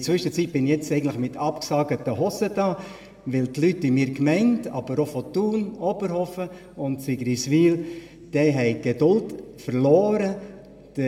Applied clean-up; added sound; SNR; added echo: none; none; none; reverberation time 1.3 s.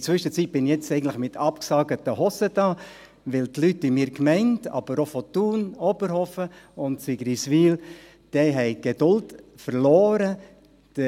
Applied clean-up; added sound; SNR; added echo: none; none; none; none.